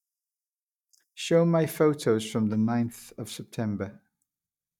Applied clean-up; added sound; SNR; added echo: neural mask model DeepFilterNet 3.